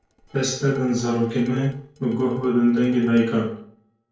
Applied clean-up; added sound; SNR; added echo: neural separator model SepFormer DNS4.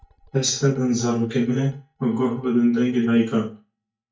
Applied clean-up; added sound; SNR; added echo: neural mask model DeepFilterNet 3.